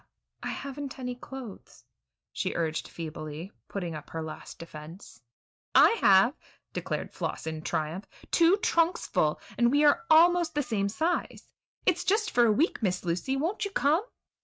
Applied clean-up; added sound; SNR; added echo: neural mask model RNNoise.